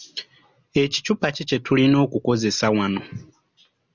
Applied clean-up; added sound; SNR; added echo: none; none; none; none.